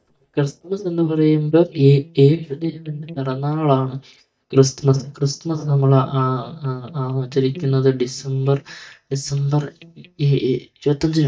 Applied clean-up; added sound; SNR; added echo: neural mask model DeepFilterNet 3.